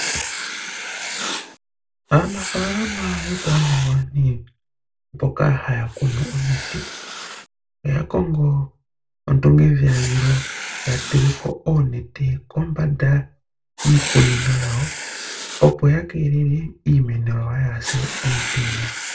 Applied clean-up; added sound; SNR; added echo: none; Writing; 11 dB; reverberation time 0.2 s.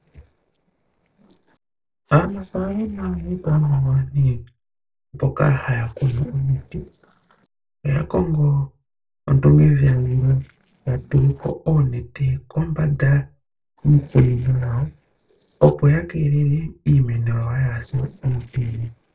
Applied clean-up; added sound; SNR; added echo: neural separator model SepFormer DNS4.